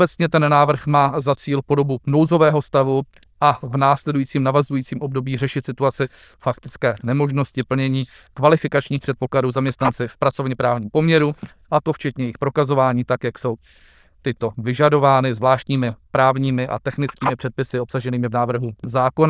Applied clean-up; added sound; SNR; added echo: neural diffusion model UNIVERSE++.